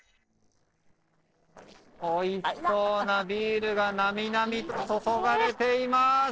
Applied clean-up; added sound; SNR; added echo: neural separator model SepFormer DNS4.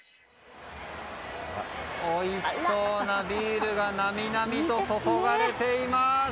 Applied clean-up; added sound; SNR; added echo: none; none; none; none.